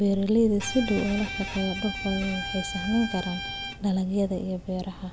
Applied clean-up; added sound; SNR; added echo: none; Bowed string instrument; 9 dB; none.